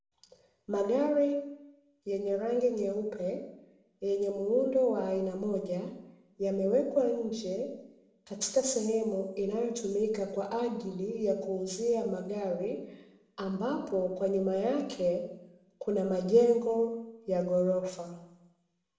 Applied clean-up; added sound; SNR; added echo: none; none; none; reverberation time 0.8 s.